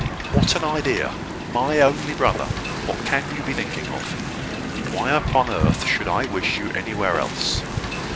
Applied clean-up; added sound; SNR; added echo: none; Wind; 2 dB; none.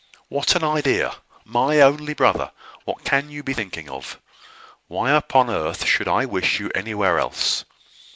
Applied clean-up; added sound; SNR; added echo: none; none; none; none.